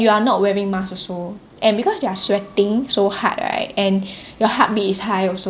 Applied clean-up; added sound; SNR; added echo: none; none; none; none.